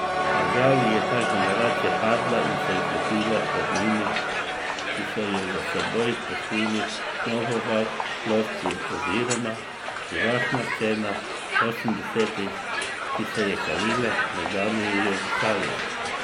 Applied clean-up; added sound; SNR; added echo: none; Crowd; -1 dB; none.